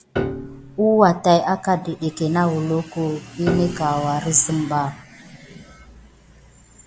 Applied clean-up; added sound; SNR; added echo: none; Piano; 12 dB; none.